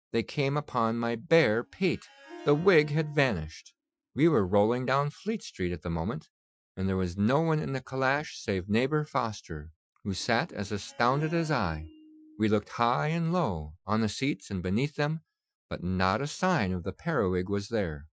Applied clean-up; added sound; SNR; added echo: classical method Wiener filter.